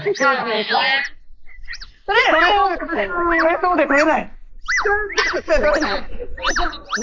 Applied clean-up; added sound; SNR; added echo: neural mask model Resemble Enhance denoiser.